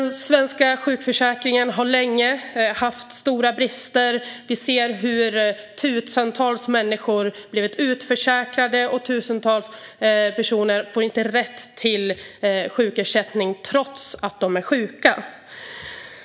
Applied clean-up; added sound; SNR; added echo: none; none; none; none.